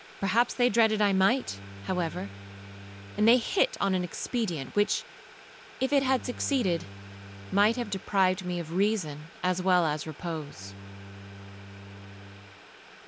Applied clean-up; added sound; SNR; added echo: none; Bowed string instrument + Boiling; 16 dB; none.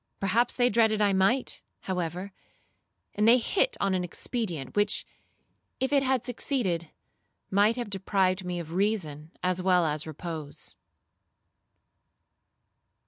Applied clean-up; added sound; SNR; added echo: none; none; none; none.